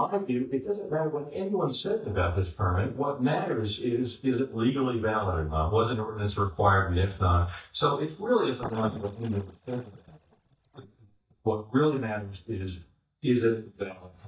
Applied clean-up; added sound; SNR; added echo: neural mask model DeepFilterNet 3.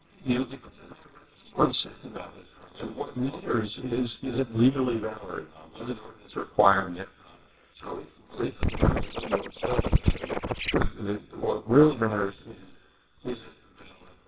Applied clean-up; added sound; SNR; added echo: neural separator model SepFormer WHAMR!.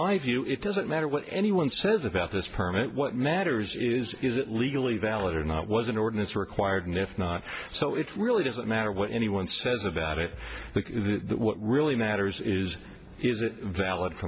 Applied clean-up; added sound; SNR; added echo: none; none; none; none.